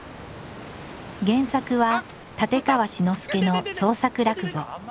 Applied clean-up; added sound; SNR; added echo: none; none; none; none.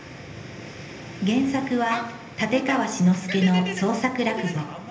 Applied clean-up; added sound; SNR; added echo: none; none; none; reverberation time 0.8 s.